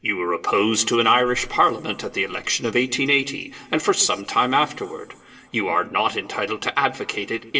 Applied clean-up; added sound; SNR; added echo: none; none; none; reverberation time 2.2 s.